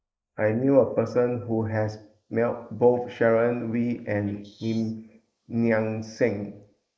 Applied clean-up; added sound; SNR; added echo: neural mask model Resemble Enhance denoiser.